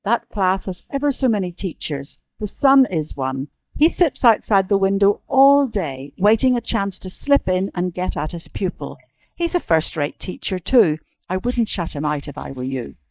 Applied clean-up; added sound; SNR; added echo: neural mask model DeepFilterNet 3.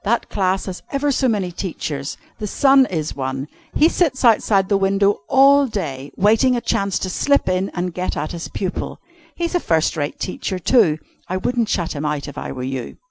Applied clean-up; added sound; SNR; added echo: none; none; none; none.